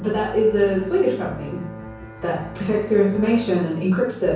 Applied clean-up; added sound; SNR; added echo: none; Bowed string instrument; 16 dB; reverberation time 0.6 s.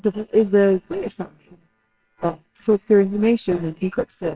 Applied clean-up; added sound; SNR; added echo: neural separator model SepFormer WHAMR!.